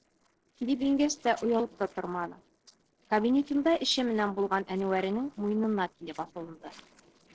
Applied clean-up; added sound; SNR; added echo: neural separator model SepFormer DNS4.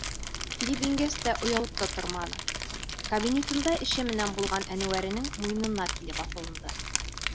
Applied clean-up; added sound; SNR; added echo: none; Crumpling, crinkling; 3 dB; none.